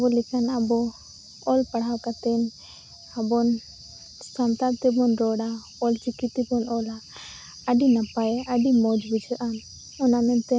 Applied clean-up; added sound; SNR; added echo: none; none; none; none.